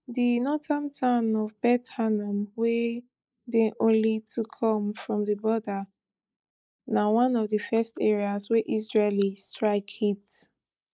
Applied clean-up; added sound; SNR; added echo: neural mask model Resemble Enhance denoiser.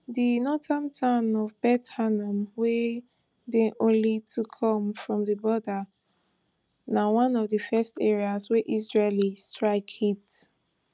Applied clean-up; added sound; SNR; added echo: none; none; none; none.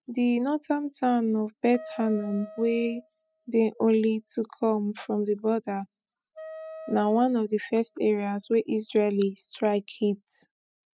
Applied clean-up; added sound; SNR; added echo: classical method spectral subtraction.